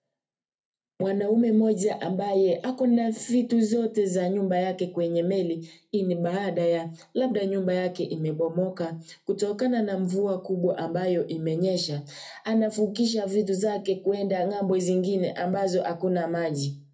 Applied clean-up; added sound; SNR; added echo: none; none; none; reverberation time 0.3 s.